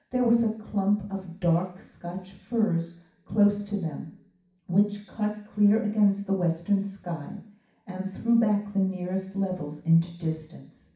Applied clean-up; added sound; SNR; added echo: none; none; none; reverberation time 0.6 s.